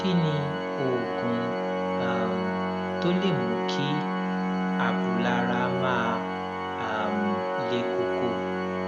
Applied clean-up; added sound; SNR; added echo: none; Organ; -3 dB; none.